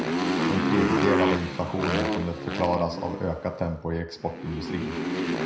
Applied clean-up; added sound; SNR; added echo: none; Motorcycle; -1 dB; reverberation time 0.5 s.